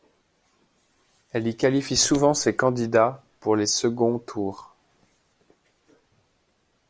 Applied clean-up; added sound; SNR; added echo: none; none; none; none.